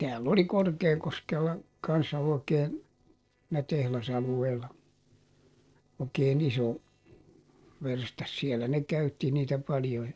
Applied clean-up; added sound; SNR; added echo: neural separator model SepFormer DNS4.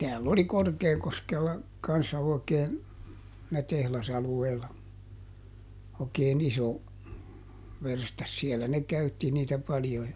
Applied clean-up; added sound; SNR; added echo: none; none; none; none.